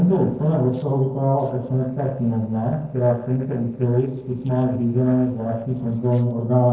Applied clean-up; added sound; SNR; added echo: neural separator model SepFormer DNS4.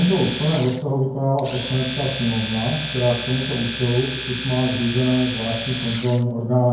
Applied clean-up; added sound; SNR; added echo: none; Domestic sounds, home sounds; 7 dB; reverberation time 0.9 s.